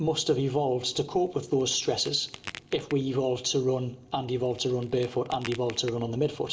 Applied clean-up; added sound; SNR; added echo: none; Crack; 19 dB; reverberation time 0.5 s.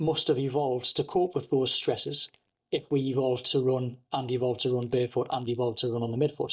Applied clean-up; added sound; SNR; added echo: neural mask model DeepFilterNet 3.